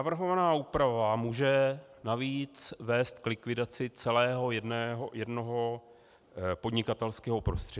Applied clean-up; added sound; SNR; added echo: none; none; none; none.